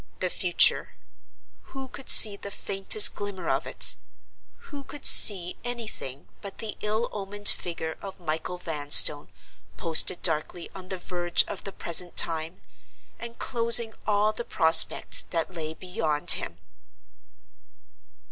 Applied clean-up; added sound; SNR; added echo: none; none; none; none.